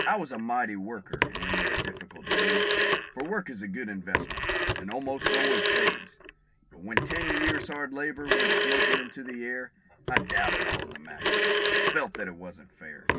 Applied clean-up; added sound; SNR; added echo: none; Telephone; -5 dB; reverberation time 0.3 s.